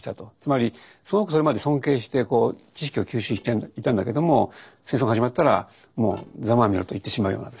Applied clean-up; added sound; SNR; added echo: neural separator model SepFormer DNS4.